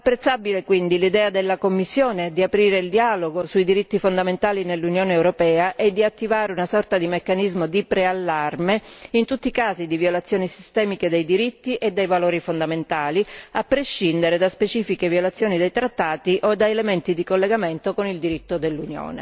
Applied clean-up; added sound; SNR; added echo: none; none; none; none.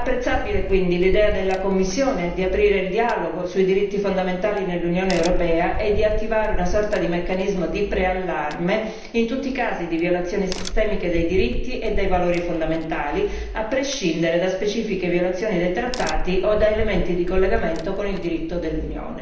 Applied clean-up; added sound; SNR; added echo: none; Crack; 5 dB; reverberation time 0.9 s.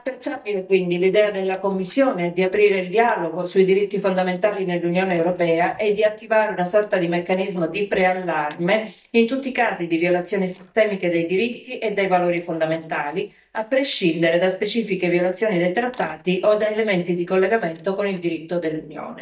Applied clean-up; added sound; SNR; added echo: neural mask model DeepFilterNet 3.